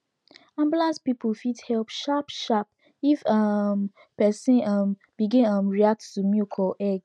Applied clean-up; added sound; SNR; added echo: none; none; none; none.